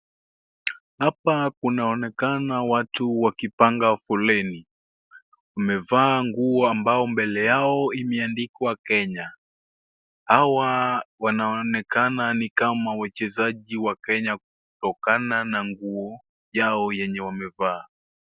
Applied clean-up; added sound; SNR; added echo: none; none; none; none.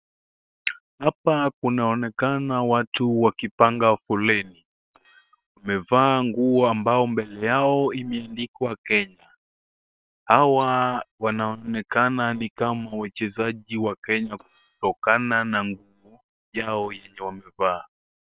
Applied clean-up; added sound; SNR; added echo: neural separator model SepFormer WHAM!.